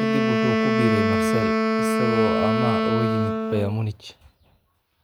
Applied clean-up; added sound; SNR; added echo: none; Wind instrument, woodwind instrument; -4 dB; none.